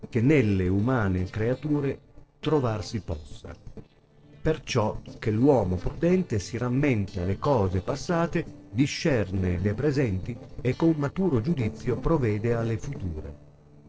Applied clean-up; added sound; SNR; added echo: neural separator model SepFormer DNS4.